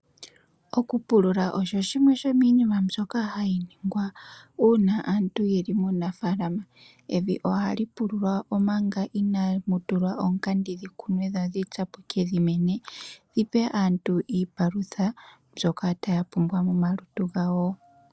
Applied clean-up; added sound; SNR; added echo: none; none; none; none.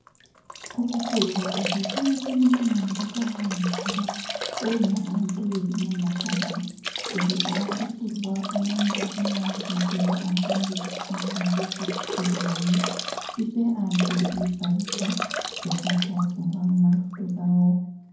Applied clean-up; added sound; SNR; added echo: none; Drip / Trickle, dribble / Bathtub (filling or washing); 7 dB; reverberation time 0.9 s.